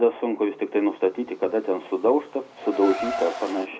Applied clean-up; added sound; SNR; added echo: none; Car; 12 dB; reverberation time 0.4 s.